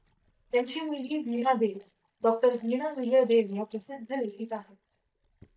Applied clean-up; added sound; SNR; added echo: neural mask model DeepFilterNet 3.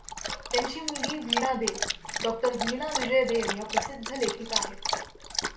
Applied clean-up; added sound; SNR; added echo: none; Dog; 1 dB; reverberation time 0.4 s.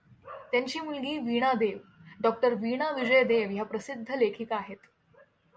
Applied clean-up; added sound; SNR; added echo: none; none; none; none.